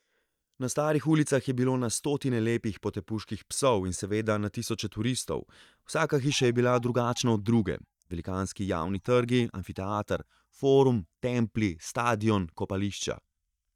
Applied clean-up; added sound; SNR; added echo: neural mask model DeepFilterNet 3.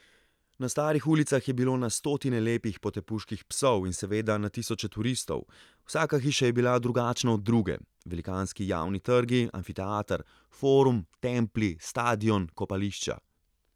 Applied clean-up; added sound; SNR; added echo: none; none; none; none.